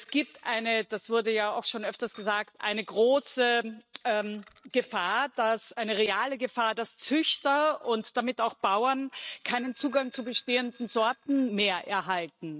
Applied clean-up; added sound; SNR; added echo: neural mask model RNNoise.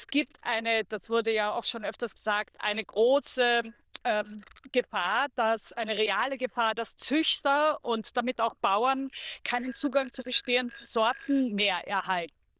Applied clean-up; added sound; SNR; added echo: neural diffusion model UNIVERSE++.